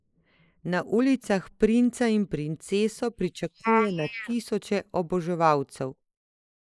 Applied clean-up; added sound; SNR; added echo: neural mask model Resemble Enhance denoiser.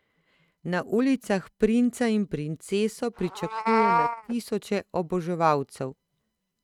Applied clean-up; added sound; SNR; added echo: neural mask model RNNoise.